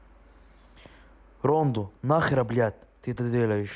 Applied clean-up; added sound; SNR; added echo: none; none; none; none.